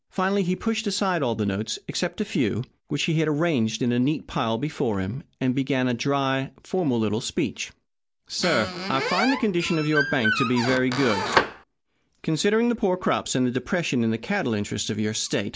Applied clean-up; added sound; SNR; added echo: none; Squeak; 2 dB; none.